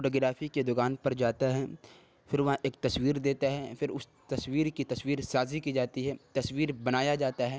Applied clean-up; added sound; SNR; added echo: none; none; none; none.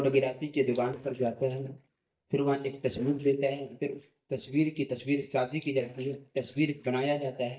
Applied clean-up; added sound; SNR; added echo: neural mask model DeepFilterNet 3.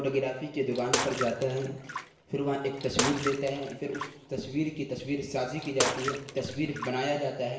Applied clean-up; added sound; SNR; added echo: none; Bathtub (filling or washing) / Water / Splash, splatter; 4 dB; reverberation time 0.9 s.